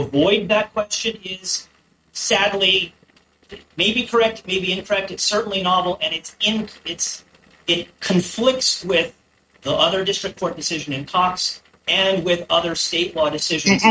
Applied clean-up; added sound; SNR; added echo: neural mask model RNNoise.